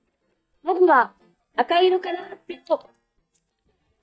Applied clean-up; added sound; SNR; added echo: neural mask model DeepFilterNet 3.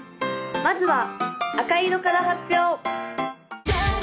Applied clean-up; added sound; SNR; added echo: none; none; none; none.